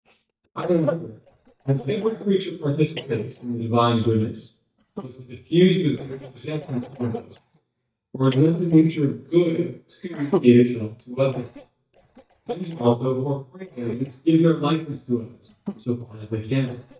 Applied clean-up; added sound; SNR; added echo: neural mask model DeepFilterNet 3.